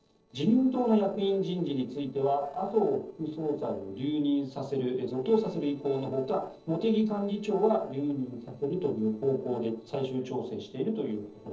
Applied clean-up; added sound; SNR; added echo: neural separator model SepFormer DNS4.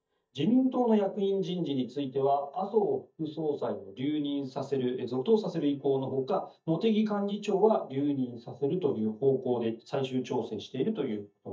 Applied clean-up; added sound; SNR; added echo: neural mask model DeepFilterNet 3.